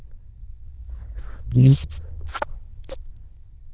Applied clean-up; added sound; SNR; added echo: neural diffusion model UNIVERSE++.